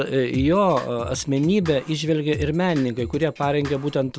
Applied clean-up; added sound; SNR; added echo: none; Drum kit; 14 dB; none.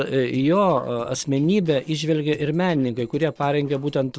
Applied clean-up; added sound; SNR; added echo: neural separator model SepFormer DNS4.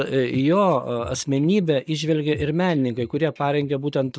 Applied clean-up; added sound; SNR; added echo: neural mask model DeepFilterNet 3.